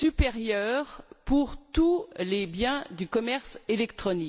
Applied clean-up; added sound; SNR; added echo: none; none; none; none.